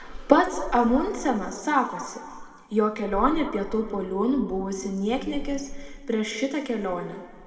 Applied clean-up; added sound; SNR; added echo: none; Meow / Purr; 13 dB; reverberation time 1.5 s.